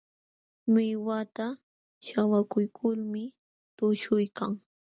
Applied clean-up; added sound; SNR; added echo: none; none; none; none.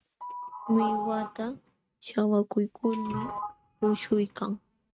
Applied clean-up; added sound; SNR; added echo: neural mask model RNNoise.